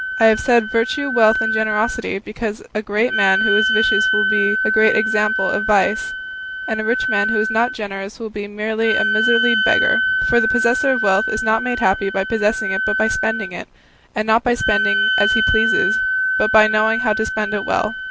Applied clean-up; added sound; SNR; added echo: none; Wind instrument, woodwind instrument; 1 dB; none.